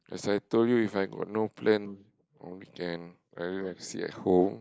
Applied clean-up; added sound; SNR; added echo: neural mask model Resemble Enhance denoiser.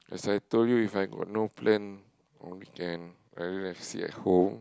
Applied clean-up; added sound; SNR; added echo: none; none; none; none.